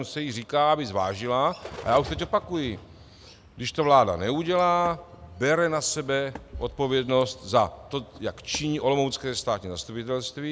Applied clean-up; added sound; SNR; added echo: none; Bird + Walk, footsteps; 20 dB; none.